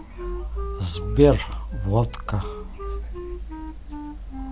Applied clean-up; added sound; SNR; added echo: none; Wind instrument, woodwind instrument; 14 dB; none.